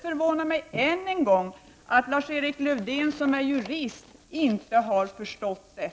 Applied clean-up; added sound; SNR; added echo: none; none; none; none.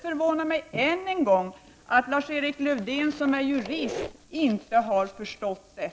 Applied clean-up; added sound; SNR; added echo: none; Squeak; 15 dB; none.